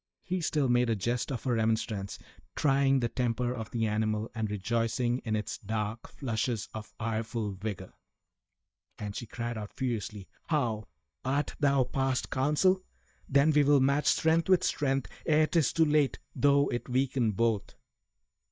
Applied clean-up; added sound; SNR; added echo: neural mask model DeepFilterNet 3.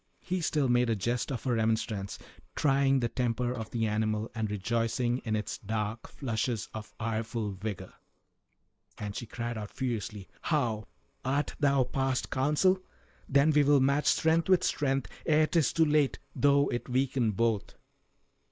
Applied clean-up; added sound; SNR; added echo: neural mask model Resemble Enhance denoiser.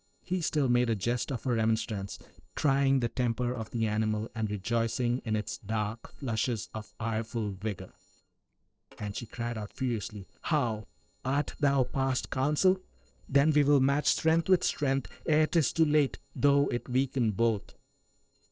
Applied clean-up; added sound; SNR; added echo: neural separator model SepFormer DNS4.